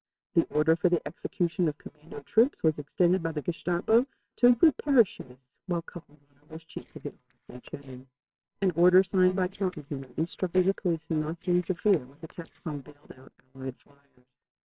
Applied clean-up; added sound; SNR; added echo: neural separator model SepFormer WHAMR!.